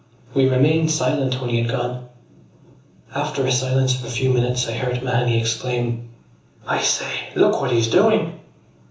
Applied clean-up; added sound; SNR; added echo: none; none; none; reverberation time 0.7 s.